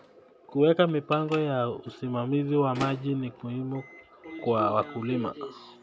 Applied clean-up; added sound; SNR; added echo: none; Microwave oven; 18 dB; none.